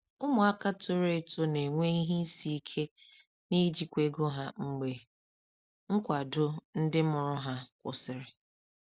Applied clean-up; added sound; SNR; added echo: none; none; none; none.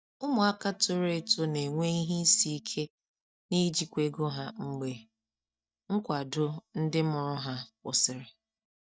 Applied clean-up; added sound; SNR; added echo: neural mask model DeepFilterNet 3.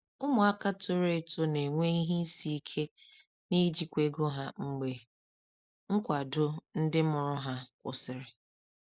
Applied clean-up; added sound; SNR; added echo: neural mask model Resemble Enhance denoiser.